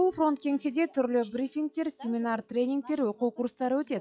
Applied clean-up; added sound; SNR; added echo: classical method log-MMSE.